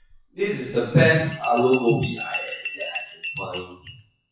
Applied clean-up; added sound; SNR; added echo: classical method WPE with log-MMSE.